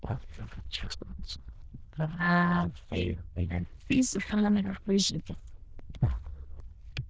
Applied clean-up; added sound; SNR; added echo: neural diffusion model UNIVERSE++.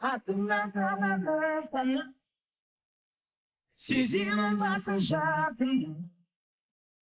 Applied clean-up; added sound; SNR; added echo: neural mask model Resemble Enhance denoiser.